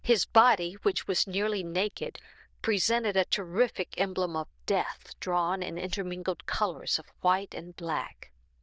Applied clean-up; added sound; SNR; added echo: neural diffusion model UNIVERSE++.